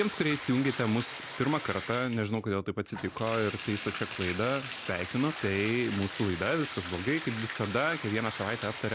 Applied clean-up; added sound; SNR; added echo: none; Bathtub (filling or washing); 8 dB; none.